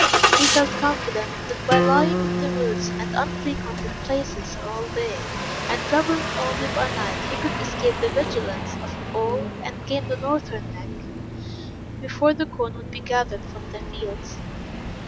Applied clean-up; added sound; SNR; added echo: none; Acoustic guitar + Engine starting; 0 dB; none.